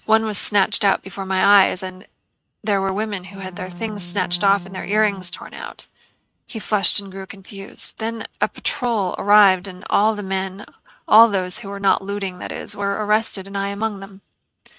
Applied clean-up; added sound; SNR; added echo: neural mask model RNNoise.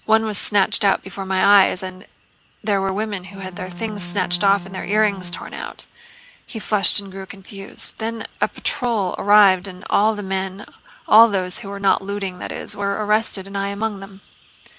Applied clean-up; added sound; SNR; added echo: none; Bowed string instrument; 13 dB; none.